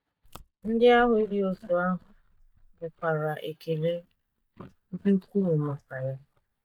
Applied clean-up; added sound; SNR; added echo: neural mask model DeepFilterNet 3.